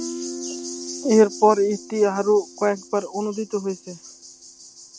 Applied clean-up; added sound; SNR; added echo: none; Guitar; 16 dB; none.